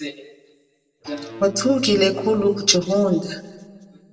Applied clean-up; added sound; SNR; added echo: none; Electric guitar / Bass guitar; 17 dB; reverberation time 1.1 s.